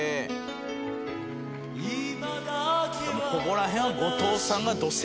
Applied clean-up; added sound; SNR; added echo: none; Hi-hat; 20 dB; none.